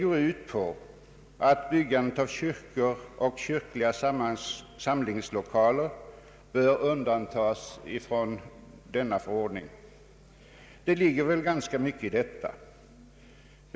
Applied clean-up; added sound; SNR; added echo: none; none; none; none.